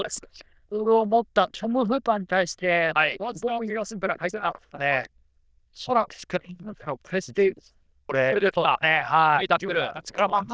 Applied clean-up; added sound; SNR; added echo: neural diffusion model UNIVERSE++.